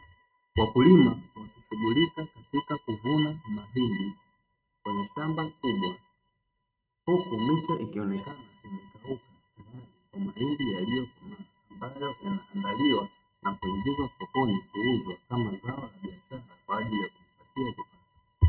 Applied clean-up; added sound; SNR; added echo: neural mask model RNNoise.